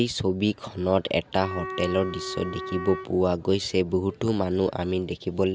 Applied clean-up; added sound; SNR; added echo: none; Wind instrument, woodwind instrument; 11 dB; none.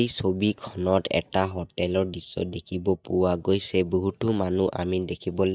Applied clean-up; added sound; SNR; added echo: neural mask model DeepFilterNet 3.